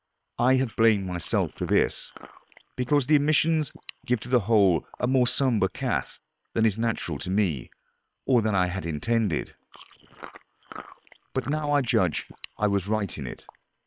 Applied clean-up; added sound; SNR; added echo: neural separator model SepFormer WHAM!.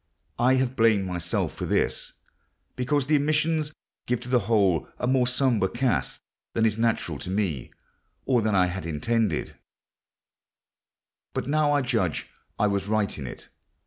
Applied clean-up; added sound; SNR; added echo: none; none; none; none.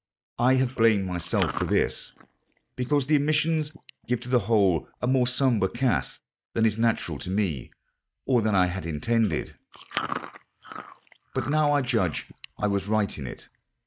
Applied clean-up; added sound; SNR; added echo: neural mask model DeepFilterNet 3.